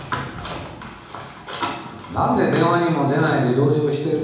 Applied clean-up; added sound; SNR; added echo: none; none; none; reverberation time 1.0 s.